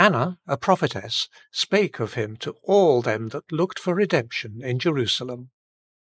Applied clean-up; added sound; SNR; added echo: neural mask model Resemble Enhance denoiser.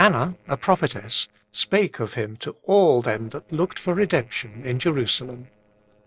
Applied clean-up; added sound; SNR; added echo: neural separator model SepFormer DNS4.